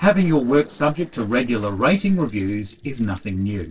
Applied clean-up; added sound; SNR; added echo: neural separator model SepFormer DNS4.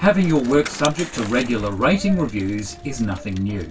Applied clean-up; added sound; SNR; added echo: none; Bicycle; 15 dB; reverberation time 0.1 s.